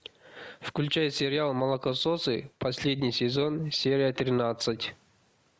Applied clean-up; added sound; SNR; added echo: none; none; none; none.